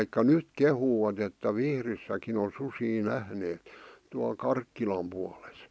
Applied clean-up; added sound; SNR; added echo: none; none; none; none.